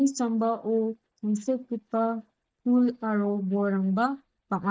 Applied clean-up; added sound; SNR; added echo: neural mask model DeepFilterNet 3.